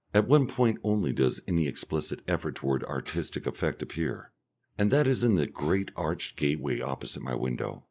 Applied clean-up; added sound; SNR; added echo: neural mask model Resemble Enhance denoiser.